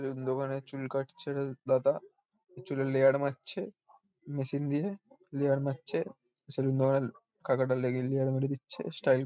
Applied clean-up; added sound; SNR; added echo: none; none; none; none.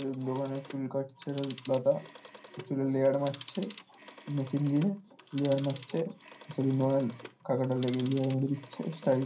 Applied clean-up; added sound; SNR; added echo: none; Telephone; 17 dB; reverberation time 0.3 s.